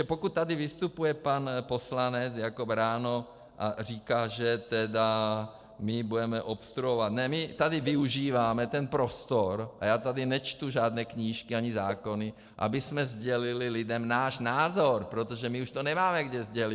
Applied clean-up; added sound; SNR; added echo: neural separator model SepFormer DNS4.